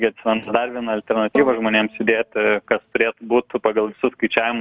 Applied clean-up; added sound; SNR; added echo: none; Bowed string instrument; 12 dB; none.